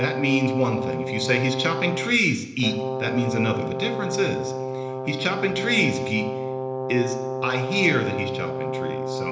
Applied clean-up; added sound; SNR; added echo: none; Brass instrument; 3 dB; reverberation time 1.0 s.